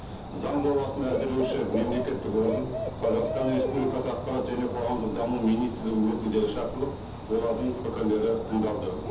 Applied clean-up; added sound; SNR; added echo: none; Bird / Dog; 6 dB; reverberation time 0.7 s.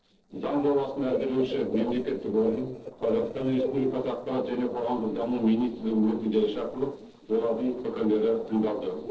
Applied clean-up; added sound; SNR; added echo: neural separator model SepFormer DNS4.